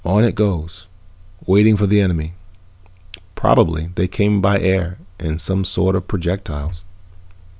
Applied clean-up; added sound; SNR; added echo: none; none; none; none.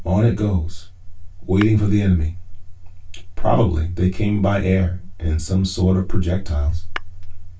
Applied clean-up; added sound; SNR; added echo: none; Tap / Glass; 17 dB; reverberation time 0.2 s.